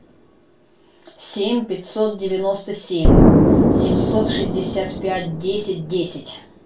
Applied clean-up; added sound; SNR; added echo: none; Explosion; -5 dB; reverberation time 0.3 s.